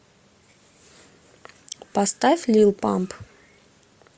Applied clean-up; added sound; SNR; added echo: none; none; none; none.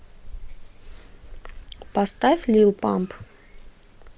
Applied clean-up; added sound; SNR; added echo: none; Frog; 15 dB; none.